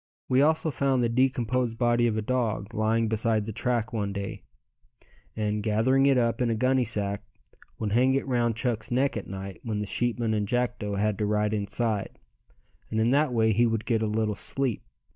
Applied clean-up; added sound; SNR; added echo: neural mask model DeepFilterNet 3.